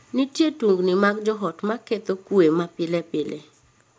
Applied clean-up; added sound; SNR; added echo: none; none; none; none.